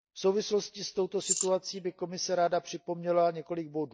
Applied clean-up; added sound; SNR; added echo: neural mask model DeepFilterNet 3.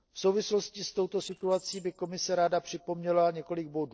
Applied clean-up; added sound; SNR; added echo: neural separator model SepFormer DNS4.